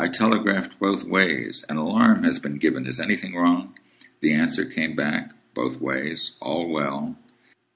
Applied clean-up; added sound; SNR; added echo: none; none; none; none.